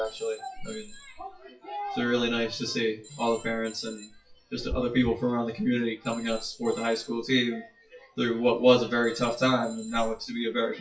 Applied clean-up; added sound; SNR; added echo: classical method WPE with log-MMSE.